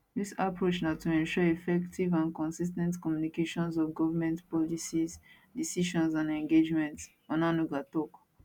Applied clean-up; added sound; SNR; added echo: none; none; none; none.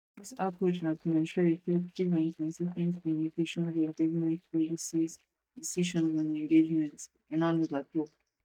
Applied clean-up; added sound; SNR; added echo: neural mask model DeepFilterNet 3.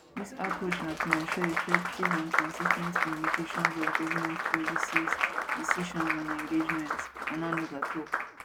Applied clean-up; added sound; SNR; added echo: none; Applause; -4 dB; none.